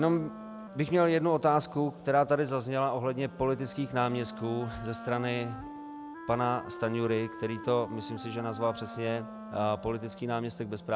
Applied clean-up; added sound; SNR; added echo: none; Wind instrument, woodwind instrument; 14 dB; none.